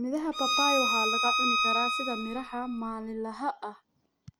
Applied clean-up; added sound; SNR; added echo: none; Bowed string instrument; -4 dB; none.